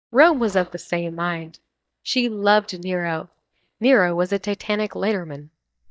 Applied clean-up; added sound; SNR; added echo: neural mask model DeepFilterNet 3.